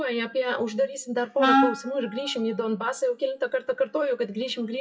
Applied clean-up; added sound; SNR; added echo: classical method WPE with log-MMSE.